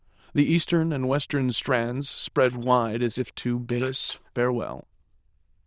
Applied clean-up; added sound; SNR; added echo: neural diffusion model UNIVERSE++.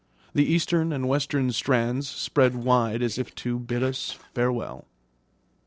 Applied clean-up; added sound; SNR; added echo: neural separator model SepFormer DNS4.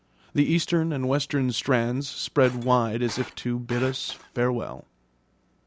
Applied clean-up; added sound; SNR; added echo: none; Shatter; 18 dB; none.